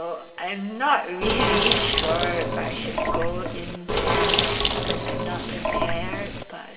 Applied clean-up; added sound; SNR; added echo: none; Sink (filling or washing); -5 dB; reverberation time 2.6 s.